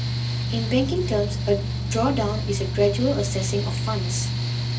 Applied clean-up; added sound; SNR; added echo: none; Mechanical fan; 0 dB; reverberation time 0.3 s.